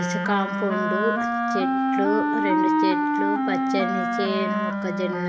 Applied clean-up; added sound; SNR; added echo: none; Wind instrument, woodwind instrument; -5 dB; none.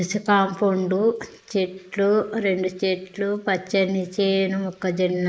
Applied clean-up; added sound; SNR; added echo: neural mask model Resemble Enhance denoiser.